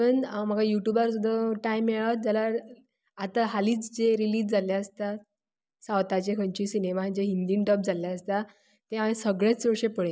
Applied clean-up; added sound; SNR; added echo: none; none; none; none.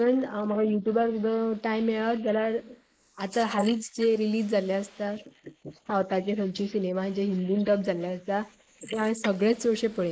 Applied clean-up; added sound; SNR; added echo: neural mask model Resemble Enhance denoiser.